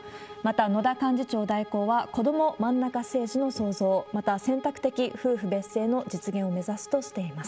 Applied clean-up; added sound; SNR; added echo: none; Bowed string instrument; 19 dB; none.